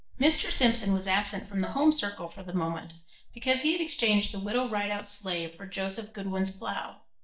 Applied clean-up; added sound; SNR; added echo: neural mask model DeepFilterNet 3.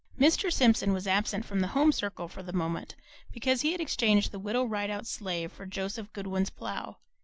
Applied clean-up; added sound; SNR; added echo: none; none; none; none.